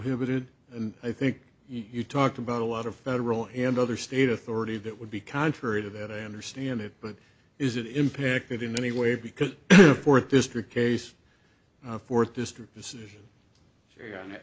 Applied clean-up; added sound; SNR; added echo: none; none; none; none.